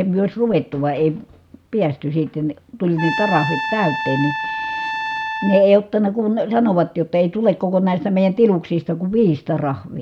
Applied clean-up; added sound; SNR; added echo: none; Trumpet; 6 dB; none.